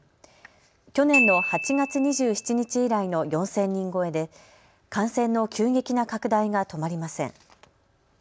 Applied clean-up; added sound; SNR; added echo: none; Glockenspiel; 5 dB; none.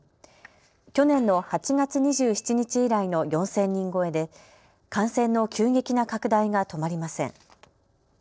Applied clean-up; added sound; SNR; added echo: neural separator model SepFormer DNS4.